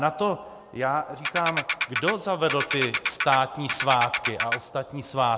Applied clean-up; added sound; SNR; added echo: none; Ratchet, pawl; 1 dB; none.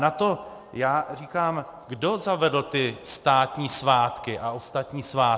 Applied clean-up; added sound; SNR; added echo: none; none; none; none.